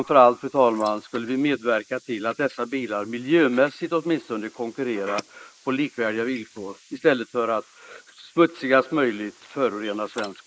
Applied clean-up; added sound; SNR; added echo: neural mask model Resemble Enhance denoiser.